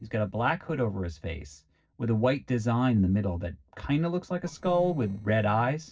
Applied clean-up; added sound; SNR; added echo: neural separator model SepFormer DNS4.